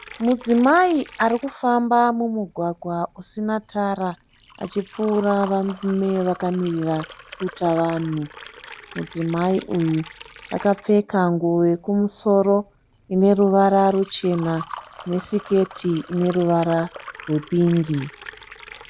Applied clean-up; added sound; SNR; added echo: none; Liquid; 19 dB; none.